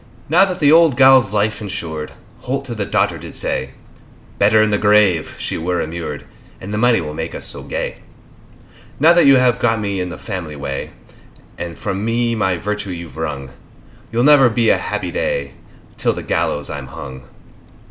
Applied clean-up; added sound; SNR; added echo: none; none; none; none.